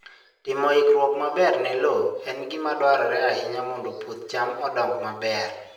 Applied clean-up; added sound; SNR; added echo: none; none; none; reverberation time 0.8 s.